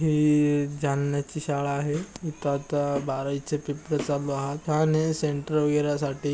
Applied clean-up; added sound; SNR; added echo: none; none; none; none.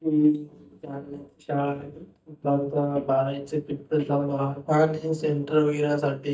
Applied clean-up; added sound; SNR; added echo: neural mask model DeepFilterNet 3.